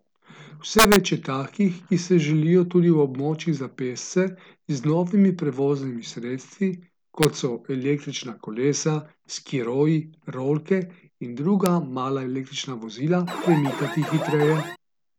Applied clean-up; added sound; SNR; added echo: none; Alarm; 7 dB; none.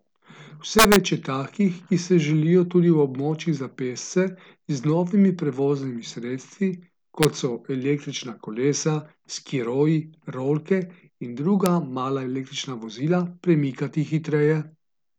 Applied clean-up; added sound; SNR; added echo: none; none; none; none.